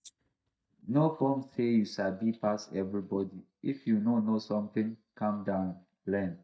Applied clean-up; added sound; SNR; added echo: neural mask model DeepFilterNet 3.